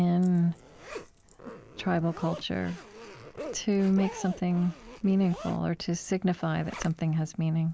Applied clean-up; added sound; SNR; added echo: none; Zipper (clothing); 16 dB; none.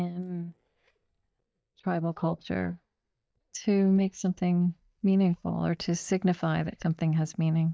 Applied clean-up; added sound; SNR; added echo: neural mask model DeepFilterNet 3.